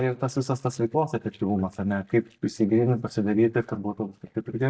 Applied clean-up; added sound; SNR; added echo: neural mask model DeepFilterNet 3.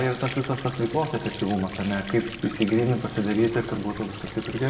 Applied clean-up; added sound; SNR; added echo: none; Sink (filling or washing) / Water; 14 dB; reverberation time 0.7 s.